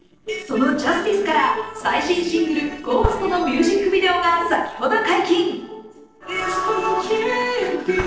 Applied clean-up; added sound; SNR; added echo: neural separator model SepFormer DNS4.